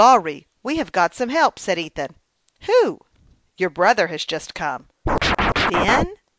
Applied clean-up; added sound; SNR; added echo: none; Scratching (performance technique); -2 dB; none.